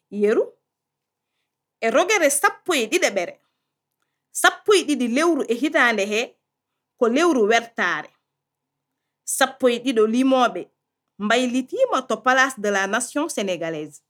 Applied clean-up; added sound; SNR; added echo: none; none; none; none.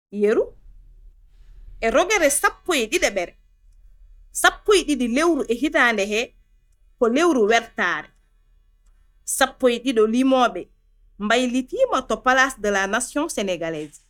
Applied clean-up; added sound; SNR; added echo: neural mask model DeepFilterNet 3.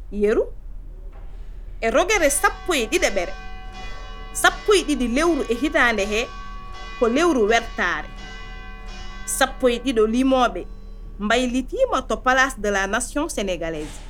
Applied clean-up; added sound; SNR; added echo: none; Church bell; 11 dB; none.